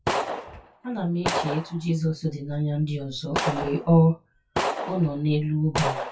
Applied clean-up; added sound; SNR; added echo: classical method WPE with log-MMSE.